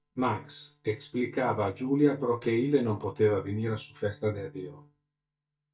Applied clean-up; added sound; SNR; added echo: neural mask model DeepFilterNet 3.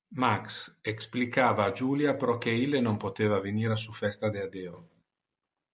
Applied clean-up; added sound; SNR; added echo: none; none; none; none.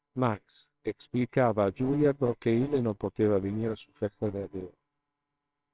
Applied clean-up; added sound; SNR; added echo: neural separator model SepFormer WHAMR!.